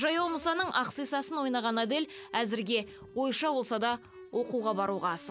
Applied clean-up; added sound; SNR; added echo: none; none; none; none.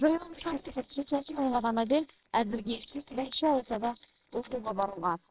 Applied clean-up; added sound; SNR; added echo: neural separator model SepFormer WHAMR!.